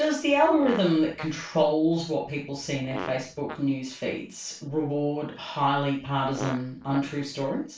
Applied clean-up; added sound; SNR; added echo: none; Fart; 14 dB; reverberation time 0.3 s.